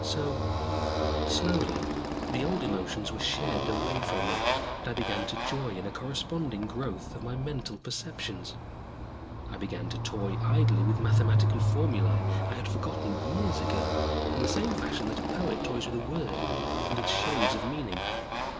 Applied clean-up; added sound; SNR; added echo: none; Motorcycle; -5 dB; reverberation time 2.4 s.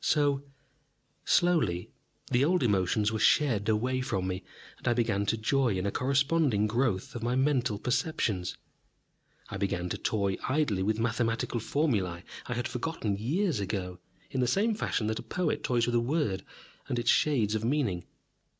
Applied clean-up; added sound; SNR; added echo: none; none; none; none.